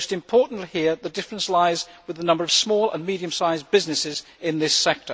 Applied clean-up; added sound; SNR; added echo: none; none; none; none.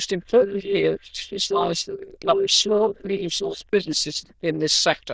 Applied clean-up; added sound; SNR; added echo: neural diffusion model UNIVERSE++.